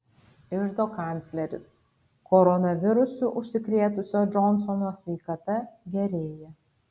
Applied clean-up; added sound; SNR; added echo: none; none; none; none.